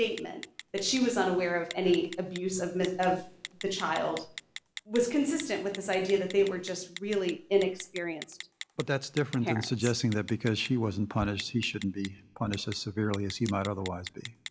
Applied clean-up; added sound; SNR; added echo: none; Telephone; 17 dB; none.